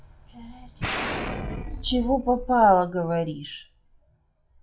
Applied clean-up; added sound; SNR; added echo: classical method WPE with log-MMSE.